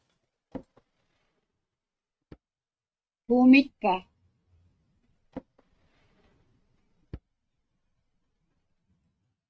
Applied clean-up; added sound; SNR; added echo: neural mask model RNNoise.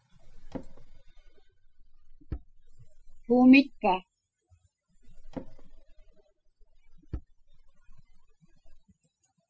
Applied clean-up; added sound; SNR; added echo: classical method spectral subtraction.